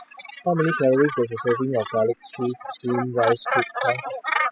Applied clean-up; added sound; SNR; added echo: classical method spectral subtraction.